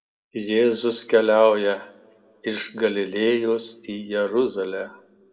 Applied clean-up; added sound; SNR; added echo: none; none; none; reverberation time 0.4 s.